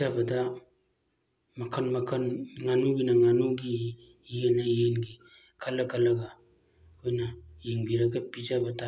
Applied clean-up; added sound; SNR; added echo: none; none; none; none.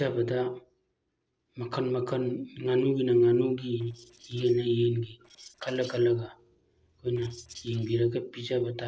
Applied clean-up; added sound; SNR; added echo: neural separator model SepFormer DNS4.